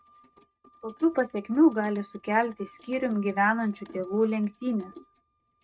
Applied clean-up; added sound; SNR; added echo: neural mask model RNNoise.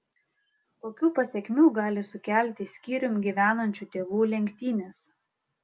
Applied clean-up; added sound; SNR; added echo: none; none; none; none.